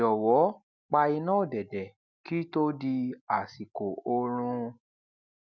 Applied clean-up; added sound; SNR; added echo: none; none; none; none.